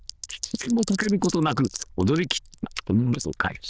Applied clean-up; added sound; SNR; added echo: neural diffusion model UNIVERSE++.